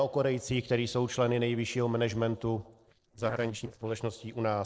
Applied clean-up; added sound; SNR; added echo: neural separator model SepFormer DNS4.